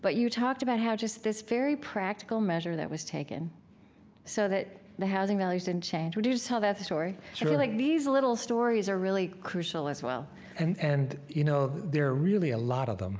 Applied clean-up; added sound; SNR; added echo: none; none; none; none.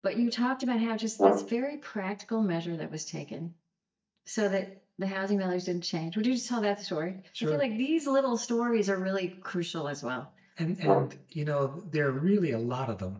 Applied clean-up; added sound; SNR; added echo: neural mask model DeepFilterNet 3.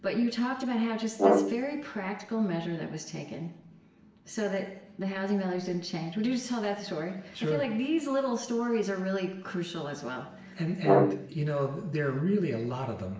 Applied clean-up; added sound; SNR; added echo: none; Brass instrument; -3 dB; reverberation time 0.8 s.